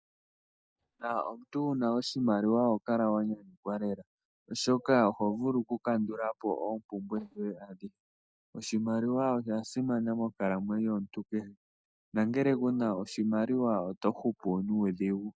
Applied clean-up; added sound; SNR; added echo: neural mask model DeepFilterNet 3.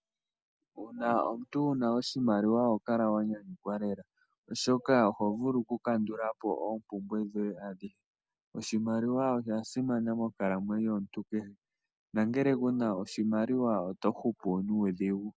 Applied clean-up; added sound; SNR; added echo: none; none; none; none.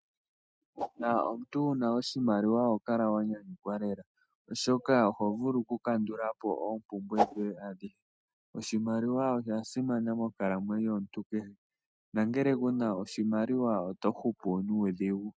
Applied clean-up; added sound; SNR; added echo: neural mask model RNNoise.